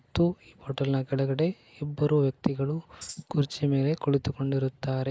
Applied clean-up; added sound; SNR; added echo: neural mask model Resemble Enhance denoiser.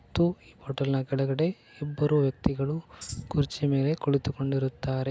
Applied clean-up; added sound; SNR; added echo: none; Tambourine; 17 dB; none.